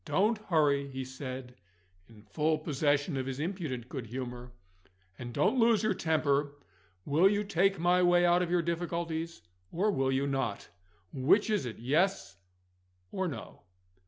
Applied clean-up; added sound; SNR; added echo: none; none; none; none.